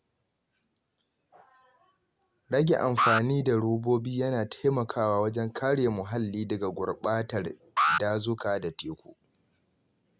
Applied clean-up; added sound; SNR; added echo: none; Alarm; 2 dB; none.